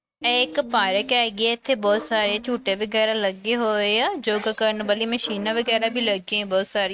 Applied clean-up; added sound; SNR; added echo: neural mask model RNNoise.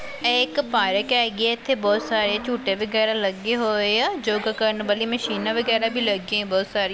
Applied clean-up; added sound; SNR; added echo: none; Guitar; 15 dB; none.